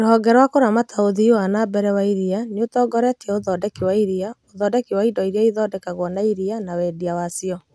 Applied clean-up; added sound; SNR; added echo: none; none; none; none.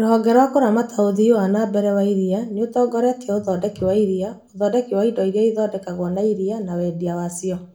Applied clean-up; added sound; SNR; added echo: none; none; none; reverberation time 0.4 s.